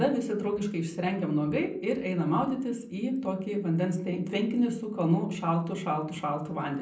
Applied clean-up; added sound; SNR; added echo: none; none; none; reverberation time 0.6 s.